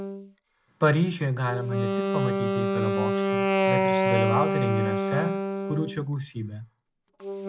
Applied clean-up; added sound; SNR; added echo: none; Wind instrument, woodwind instrument; -2 dB; none.